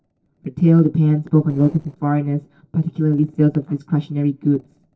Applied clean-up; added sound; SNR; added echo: neural separator model SepFormer DNS4.